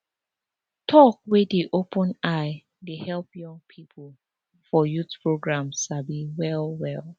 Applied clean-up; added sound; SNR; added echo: none; none; none; none.